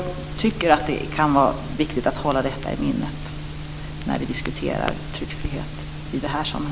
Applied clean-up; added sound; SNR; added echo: none; Crackle; 15 dB; none.